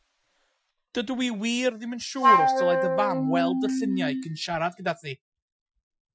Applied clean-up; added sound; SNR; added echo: classical method Wiener filter.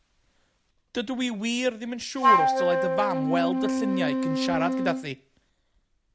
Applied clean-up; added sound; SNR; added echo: none; Wind instrument, woodwind instrument; -3 dB; none.